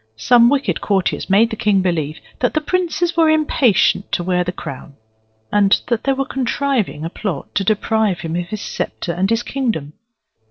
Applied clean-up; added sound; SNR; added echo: neural separator model SepFormer DNS4.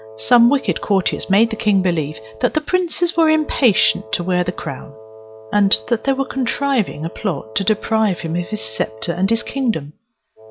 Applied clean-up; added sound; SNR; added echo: none; Wind instrument, woodwind instrument; 19 dB; none.